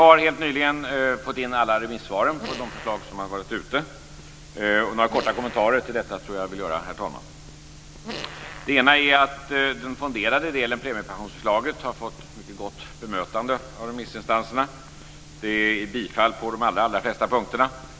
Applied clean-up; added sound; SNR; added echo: none; Fart; 15 dB; none.